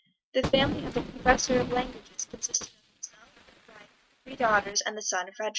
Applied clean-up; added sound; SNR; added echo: neural mask model RNNoise.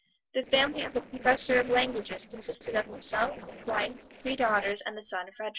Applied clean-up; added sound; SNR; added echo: neural separator model SepFormer DNS4.